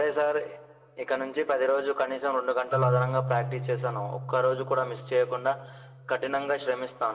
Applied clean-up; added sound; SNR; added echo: none; Marimba, xylophone; 9 dB; reverberation time 1.8 s.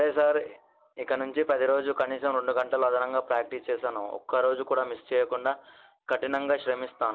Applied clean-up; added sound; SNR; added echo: none; none; none; none.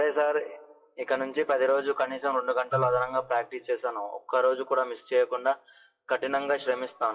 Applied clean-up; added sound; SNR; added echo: classical method WPE with log-MMSE.